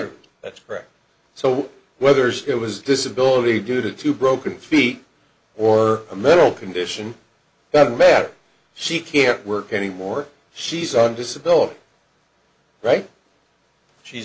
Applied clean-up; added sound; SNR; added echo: none; none; none; none.